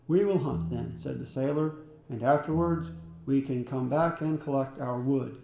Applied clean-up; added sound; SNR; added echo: none; Piano; 11 dB; reverberation time 0.9 s.